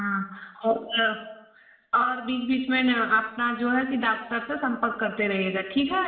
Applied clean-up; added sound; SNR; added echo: none; none; none; reverberation time 0.8 s.